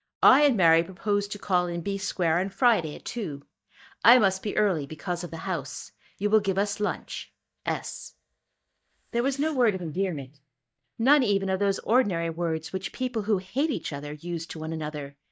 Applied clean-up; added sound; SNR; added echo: neural mask model DeepFilterNet 3.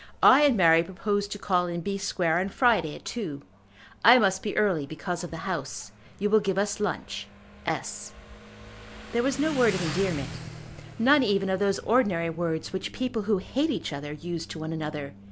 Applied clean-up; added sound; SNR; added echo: none; Motorcycle; 17 dB; none.